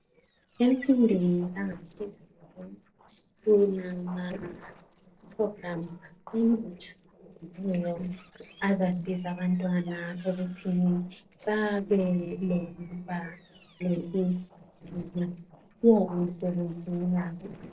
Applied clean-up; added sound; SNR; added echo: neural separator model SepFormer DNS4.